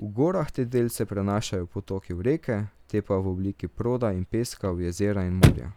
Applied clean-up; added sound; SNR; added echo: none; Chirp, tweet / Slam / Car; 4 dB; none.